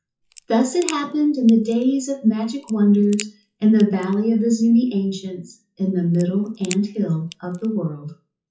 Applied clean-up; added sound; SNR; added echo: classical method WPE with log-MMSE.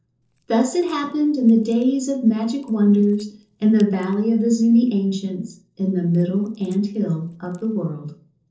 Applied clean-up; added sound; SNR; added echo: neural separator model SepFormer DNS4.